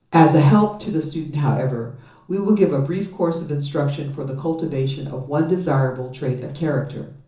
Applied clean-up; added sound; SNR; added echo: none; none; none; reverberation time 0.7 s.